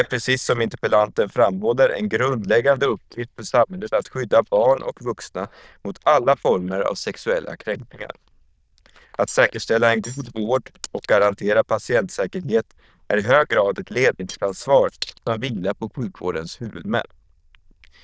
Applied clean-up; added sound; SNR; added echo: neural diffusion model UNIVERSE++.